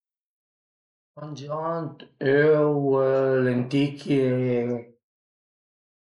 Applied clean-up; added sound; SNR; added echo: neural mask model Resemble Enhance denoiser.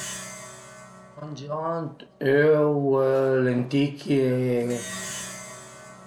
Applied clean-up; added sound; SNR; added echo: none; Plucked string instrument; 17 dB; none.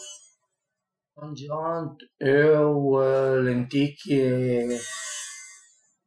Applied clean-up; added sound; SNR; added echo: classical method Wiener filter.